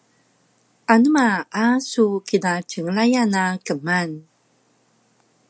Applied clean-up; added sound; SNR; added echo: none; none; none; none.